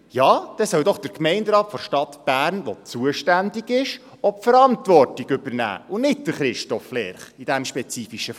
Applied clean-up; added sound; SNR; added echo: none; none; none; none.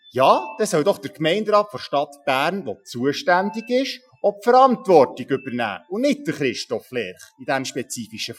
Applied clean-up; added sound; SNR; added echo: classical method Wiener filter.